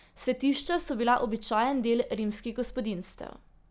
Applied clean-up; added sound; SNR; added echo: none; none; none; none.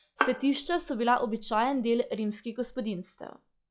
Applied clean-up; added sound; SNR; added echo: classical method log-MMSE.